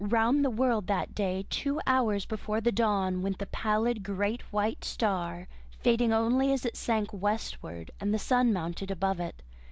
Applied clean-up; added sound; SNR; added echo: none; none; none; none.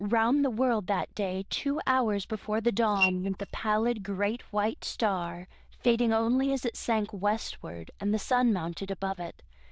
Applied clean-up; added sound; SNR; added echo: neural diffusion model UNIVERSE++.